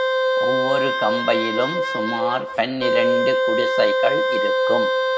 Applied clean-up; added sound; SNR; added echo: none; Wind instrument, woodwind instrument; -4 dB; none.